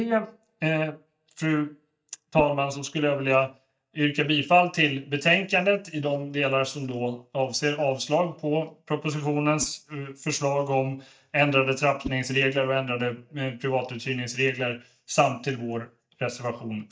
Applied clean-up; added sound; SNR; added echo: neural mask model DeepFilterNet 3.